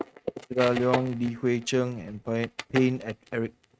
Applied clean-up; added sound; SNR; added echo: neural mask model RNNoise.